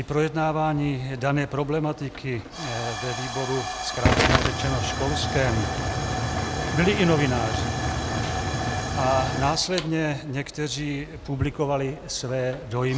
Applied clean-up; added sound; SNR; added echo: none; Tick / Hiss / Explosion / Fire; 2 dB; none.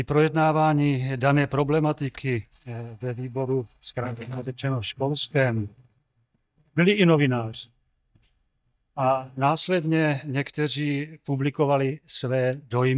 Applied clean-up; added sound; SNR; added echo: neural mask model DeepFilterNet 3.